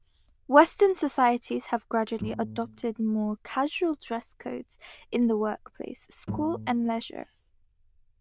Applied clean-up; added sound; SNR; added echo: neural diffusion model UNIVERSE++.